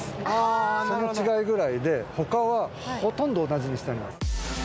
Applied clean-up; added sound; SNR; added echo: none; none; none; none.